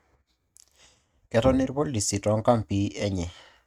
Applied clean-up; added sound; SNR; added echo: neural mask model RNNoise.